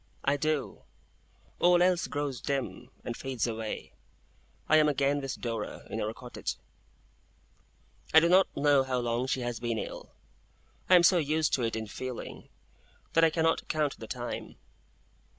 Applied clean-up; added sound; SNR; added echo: none; none; none; none.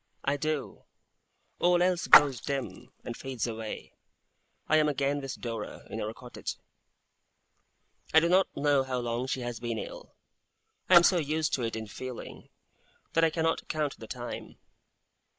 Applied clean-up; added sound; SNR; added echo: neural mask model Resemble Enhance denoiser.